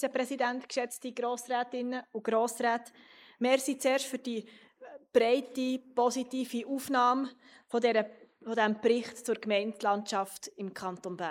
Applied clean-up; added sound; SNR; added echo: neural mask model Resemble Enhance denoiser.